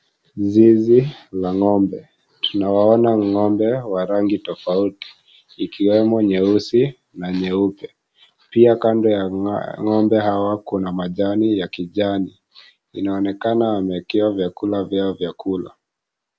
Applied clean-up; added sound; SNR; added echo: none; none; none; none.